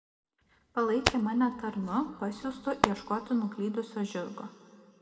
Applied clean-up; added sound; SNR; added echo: none; Hands; 4 dB; reverberation time 2.2 s.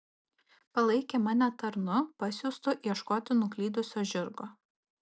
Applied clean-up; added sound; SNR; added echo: none; none; none; none.